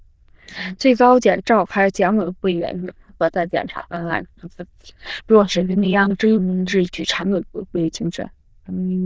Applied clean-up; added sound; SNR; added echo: neural diffusion model UNIVERSE++.